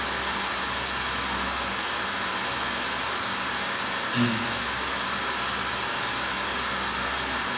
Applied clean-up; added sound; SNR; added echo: none; Alarm; 18 dB; reverberation time 1.1 s.